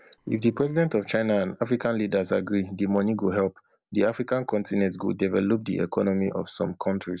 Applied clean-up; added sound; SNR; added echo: neural separator model SepFormer DNS4.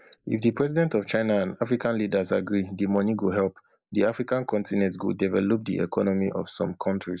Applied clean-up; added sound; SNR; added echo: neural mask model Resemble Enhance denoiser.